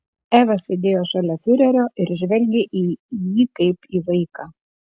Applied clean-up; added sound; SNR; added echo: none; none; none; none.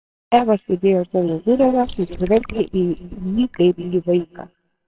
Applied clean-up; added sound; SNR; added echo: neural separator model SepFormer WHAMR!.